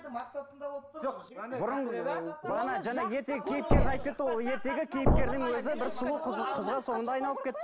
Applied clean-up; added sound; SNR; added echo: none; Thump, thud; -5 dB; none.